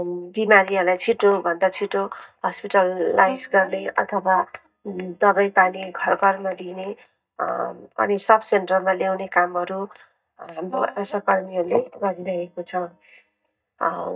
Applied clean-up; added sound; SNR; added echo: neural mask model DeepFilterNet 3.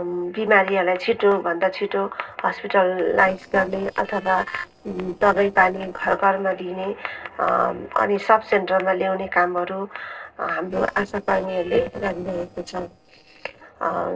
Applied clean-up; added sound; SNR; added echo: neural separator model SepFormer DNS4.